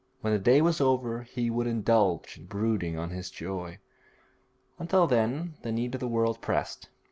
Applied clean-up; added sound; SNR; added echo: none; none; none; none.